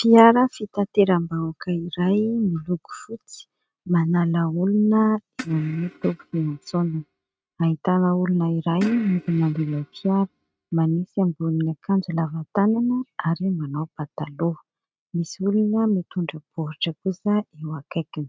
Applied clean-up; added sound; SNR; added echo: neural mask model RNNoise.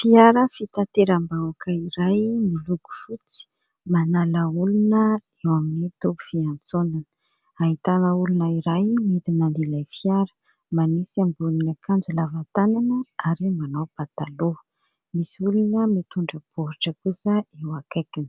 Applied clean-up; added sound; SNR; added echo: none; none; none; none.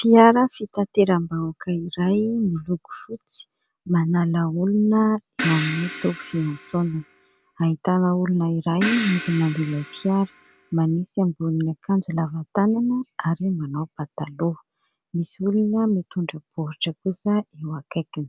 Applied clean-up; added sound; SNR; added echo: none; Crash cymbal; 9 dB; none.